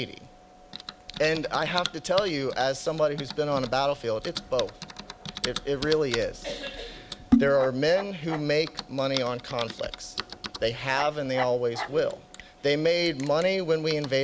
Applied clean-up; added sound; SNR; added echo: none; Typing; 8 dB; none.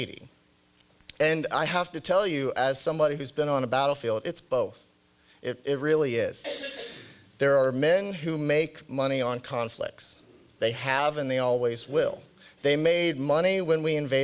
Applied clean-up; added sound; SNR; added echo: none; none; none; none.